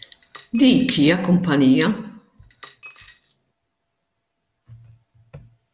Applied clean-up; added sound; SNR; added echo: none; Coin (dropping); 17 dB; none.